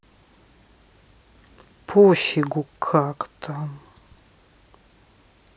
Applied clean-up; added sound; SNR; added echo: none; none; none; none.